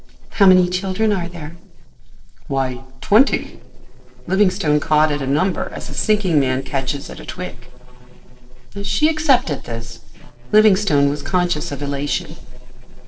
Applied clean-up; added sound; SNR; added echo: neural separator model SepFormer DNS4.